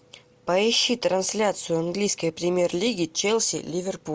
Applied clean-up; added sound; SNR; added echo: none; none; none; none.